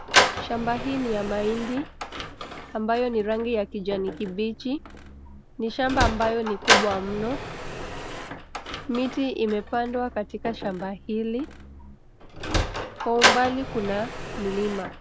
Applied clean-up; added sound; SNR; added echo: none; Sliding door; 1 dB; none.